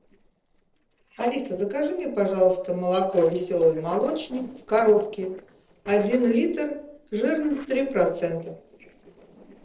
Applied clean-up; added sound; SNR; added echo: neural separator model SepFormer DNS4.